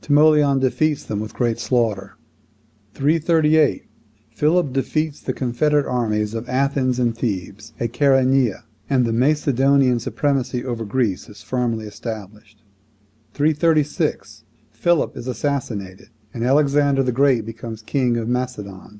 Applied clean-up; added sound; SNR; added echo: none; none; none; none.